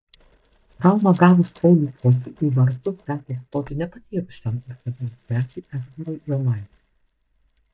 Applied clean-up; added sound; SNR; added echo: neural mask model DeepFilterNet 3.